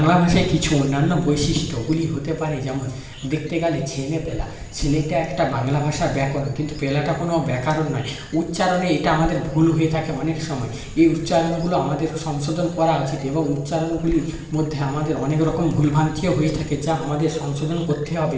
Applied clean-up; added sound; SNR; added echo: none; Bird; 16 dB; reverberation time 0.8 s.